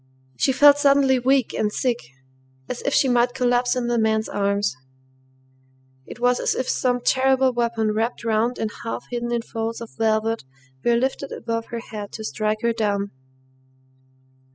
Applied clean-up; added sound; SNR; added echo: classical method spectral subtraction.